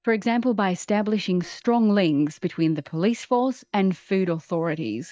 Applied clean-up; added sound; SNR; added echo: neural mask model DeepFilterNet 3.